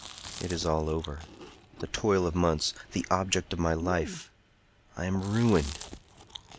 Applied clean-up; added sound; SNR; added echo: none; Chewing, mastication; 15 dB; none.